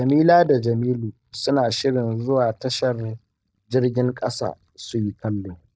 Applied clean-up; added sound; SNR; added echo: neural mask model DeepFilterNet 3.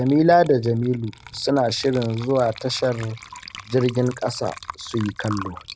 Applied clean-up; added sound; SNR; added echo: none; Water / Liquid; 18 dB; none.